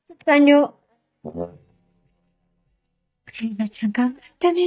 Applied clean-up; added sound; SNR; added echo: neural mask model DeepFilterNet 3.